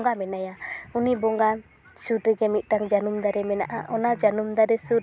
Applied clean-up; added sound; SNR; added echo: none; none; none; none.